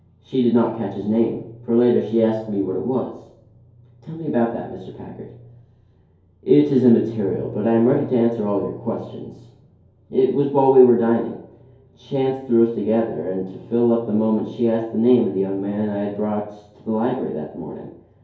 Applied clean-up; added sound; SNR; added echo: none; none; none; reverberation time 2.4 s.